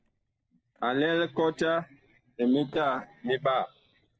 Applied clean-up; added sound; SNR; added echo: neural separator model SepFormer DNS4.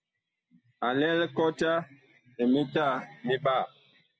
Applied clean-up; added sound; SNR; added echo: none; none; none; none.